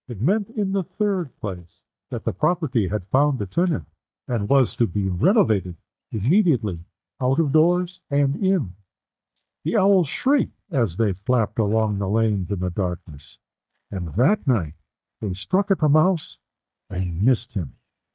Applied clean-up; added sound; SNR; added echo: neural mask model DeepFilterNet 3.